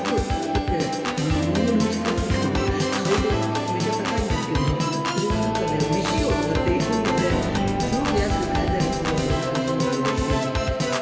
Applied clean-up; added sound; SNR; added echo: none; Organ; -3 dB; reverberation time 1.6 s.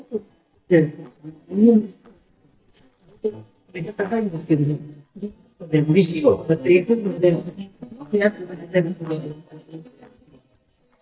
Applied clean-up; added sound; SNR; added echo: neural mask model DeepFilterNet 3.